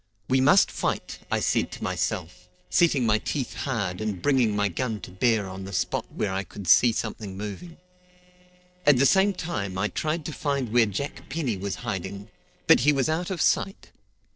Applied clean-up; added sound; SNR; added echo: neural separator model SepFormer DNS4.